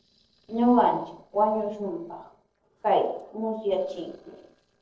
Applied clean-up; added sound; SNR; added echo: neural separator model SepFormer DNS4.